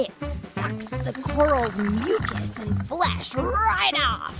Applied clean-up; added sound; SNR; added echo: none; none; none; none.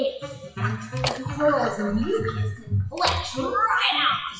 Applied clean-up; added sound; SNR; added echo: classical method WPE with log-MMSE.